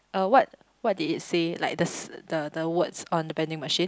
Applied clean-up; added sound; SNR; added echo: none; none; none; none.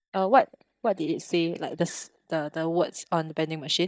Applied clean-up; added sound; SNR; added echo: neural mask model DeepFilterNet 3.